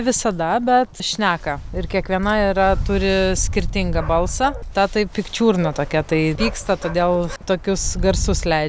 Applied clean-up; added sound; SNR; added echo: none; none; none; none.